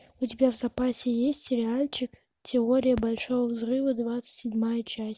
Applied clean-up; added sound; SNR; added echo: none; none; none; none.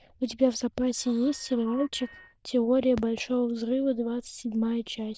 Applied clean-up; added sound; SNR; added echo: neural diffusion model UNIVERSE++.